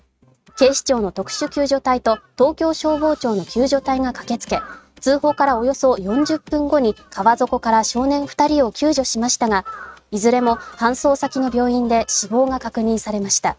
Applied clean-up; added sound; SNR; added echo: neural mask model RNNoise.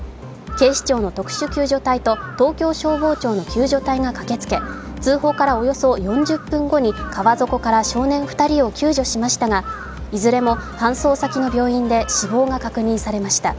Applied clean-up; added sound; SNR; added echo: none; Bird vocalization, bird call, bird song / Crow; 18 dB; none.